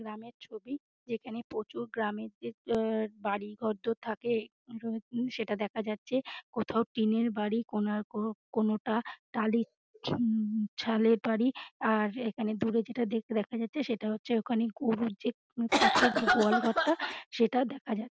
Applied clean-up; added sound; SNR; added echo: none; Cough; -4 dB; none.